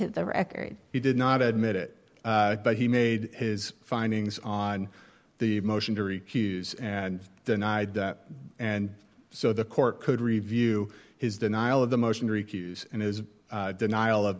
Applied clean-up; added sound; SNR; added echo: none; none; none; none.